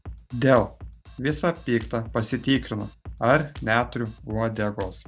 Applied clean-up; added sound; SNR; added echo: none; Drum kit; 16 dB; none.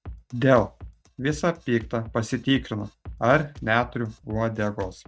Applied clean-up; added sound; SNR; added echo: neural mask model RNNoise.